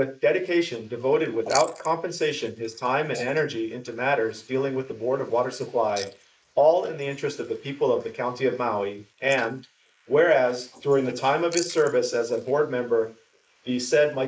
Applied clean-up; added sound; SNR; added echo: neural mask model Resemble Enhance denoiser.